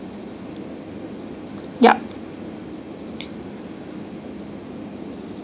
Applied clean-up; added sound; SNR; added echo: none; none; none; none.